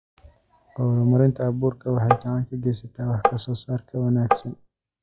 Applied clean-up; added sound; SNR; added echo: classical method log-MMSE.